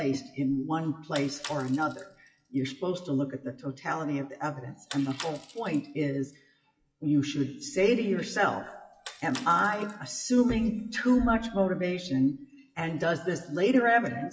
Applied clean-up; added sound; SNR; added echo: classical method WPE with log-MMSE.